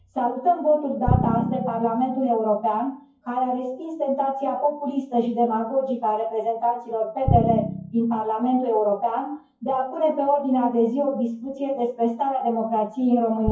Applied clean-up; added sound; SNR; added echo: classical method WPE with log-MMSE.